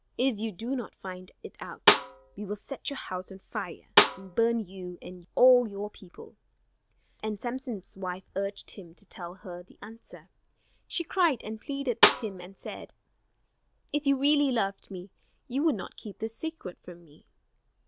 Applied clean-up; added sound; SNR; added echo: none; Snare drum; -4 dB; none.